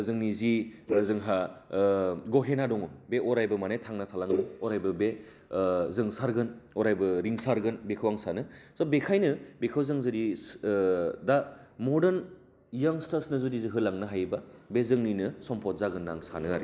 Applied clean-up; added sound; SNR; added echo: neural mask model Resemble Enhance denoiser.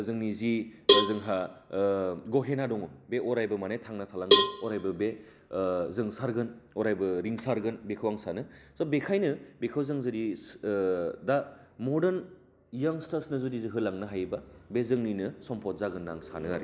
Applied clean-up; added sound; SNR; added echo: none; Cowbell; -5 dB; none.